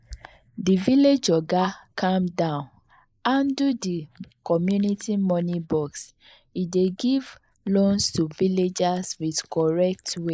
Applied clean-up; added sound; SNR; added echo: neural mask model Resemble Enhance denoiser.